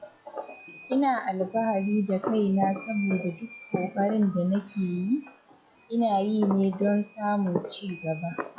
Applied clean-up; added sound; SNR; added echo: classical method log-MMSE.